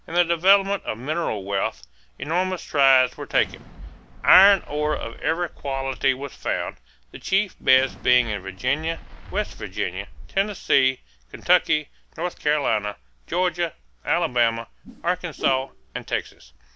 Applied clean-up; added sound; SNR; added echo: none; Fireworks + Whoosh, swoosh, swish; 13 dB; none.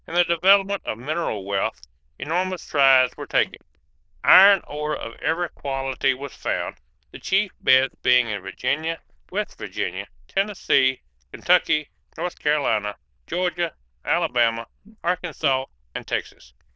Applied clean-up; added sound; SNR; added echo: neural diffusion model UNIVERSE++.